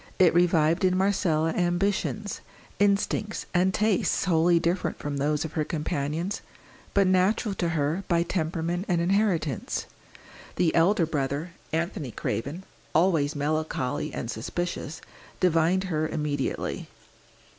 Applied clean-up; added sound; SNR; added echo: none; none; none; none.